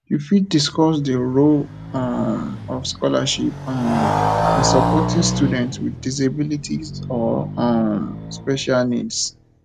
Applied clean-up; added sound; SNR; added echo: none; Motorcycle; 4 dB; none.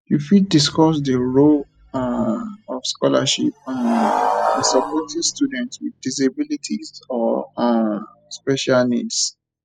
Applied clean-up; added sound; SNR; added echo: classical method spectral subtraction.